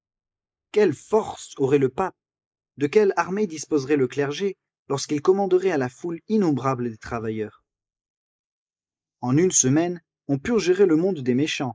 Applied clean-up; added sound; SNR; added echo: neural mask model Resemble Enhance denoiser.